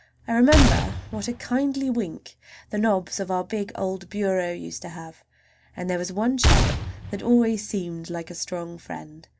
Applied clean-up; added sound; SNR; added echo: none; Gunshot, gunfire; -4 dB; none.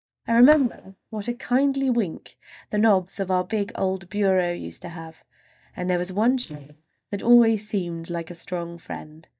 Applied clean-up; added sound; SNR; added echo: neural mask model DeepFilterNet 3.